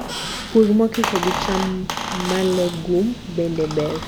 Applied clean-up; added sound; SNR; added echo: none; Squeak; 7 dB; none.